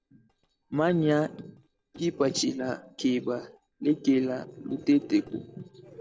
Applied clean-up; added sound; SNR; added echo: neural separator model SepFormer DNS4.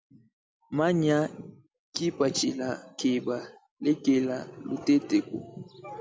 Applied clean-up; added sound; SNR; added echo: none; none; none; none.